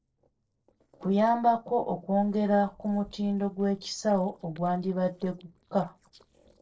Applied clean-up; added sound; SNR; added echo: neural separator model SepFormer DNS4.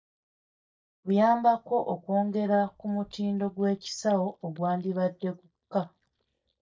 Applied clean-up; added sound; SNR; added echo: neural mask model DeepFilterNet 3.